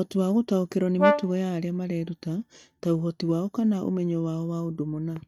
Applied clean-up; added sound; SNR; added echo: neural mask model RNNoise.